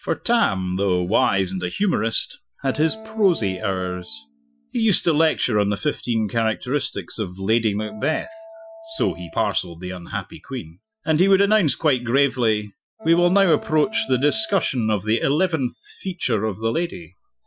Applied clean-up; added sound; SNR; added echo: classical method Wiener filter.